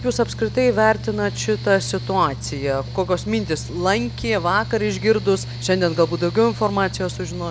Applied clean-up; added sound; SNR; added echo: none; Mechanical fan; 10 dB; none.